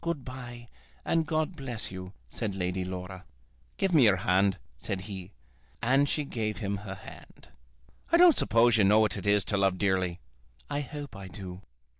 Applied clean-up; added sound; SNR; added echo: none; none; none; none.